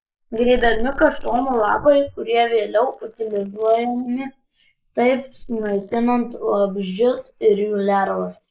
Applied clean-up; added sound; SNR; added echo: neural mask model Resemble Enhance denoiser.